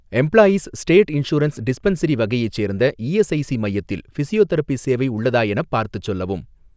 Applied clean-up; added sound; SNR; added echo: none; none; none; none.